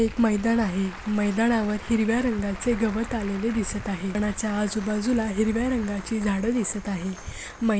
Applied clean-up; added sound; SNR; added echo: none; Applause; 17 dB; none.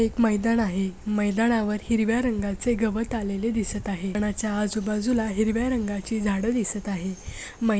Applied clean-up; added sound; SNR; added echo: none; none; none; none.